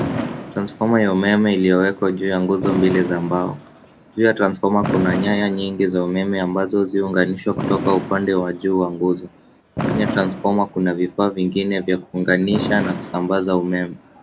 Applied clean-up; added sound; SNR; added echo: none; Fireworks; 10 dB; none.